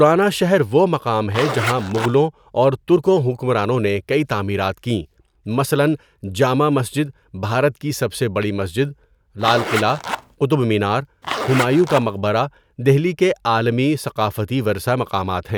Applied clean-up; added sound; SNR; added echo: none; Zipper (clothing); 7 dB; none.